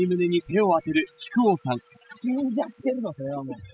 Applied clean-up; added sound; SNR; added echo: classical method spectral subtraction.